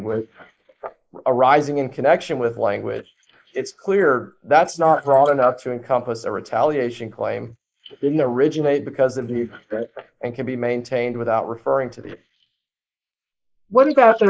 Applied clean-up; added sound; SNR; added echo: neural mask model Resemble Enhance denoiser.